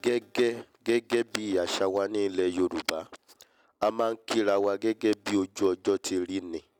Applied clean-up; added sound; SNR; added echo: none; none; none; none.